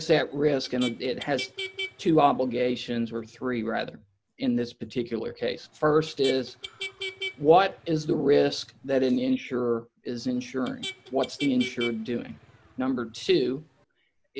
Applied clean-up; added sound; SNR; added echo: none; Motor vehicle (road); 15 dB; none.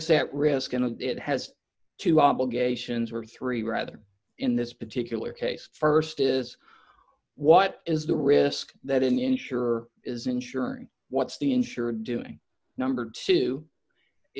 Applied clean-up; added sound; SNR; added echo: none; none; none; none.